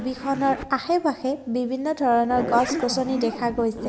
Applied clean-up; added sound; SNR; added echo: none; Zipper (clothing); 10 dB; none.